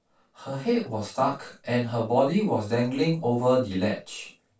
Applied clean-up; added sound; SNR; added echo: none; none; none; reverberation time 0.2 s.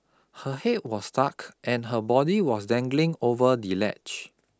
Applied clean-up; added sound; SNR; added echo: none; none; none; none.